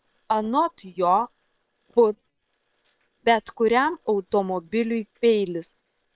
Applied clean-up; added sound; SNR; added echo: neural separator model SepFormer WHAM!.